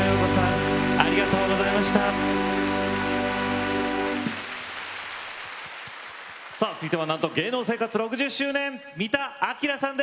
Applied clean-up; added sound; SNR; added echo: none; none; none; none.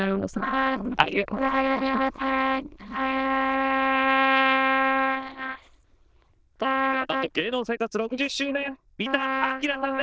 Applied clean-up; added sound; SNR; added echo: neural diffusion model UNIVERSE++.